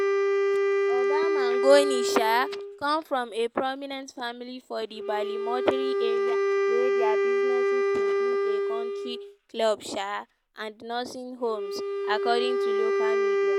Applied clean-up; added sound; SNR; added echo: none; Wind instrument, woodwind instrument; -3 dB; none.